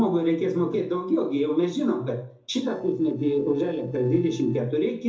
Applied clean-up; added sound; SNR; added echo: neural separator model SepFormer DNS4.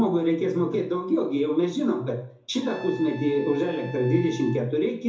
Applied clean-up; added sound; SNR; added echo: none; Trumpet; 19 dB; reverberation time 0.6 s.